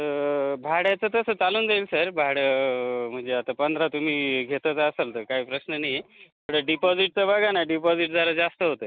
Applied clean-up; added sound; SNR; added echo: none; none; none; none.